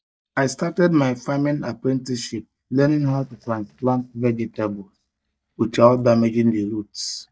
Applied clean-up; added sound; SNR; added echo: neural mask model DeepFilterNet 3.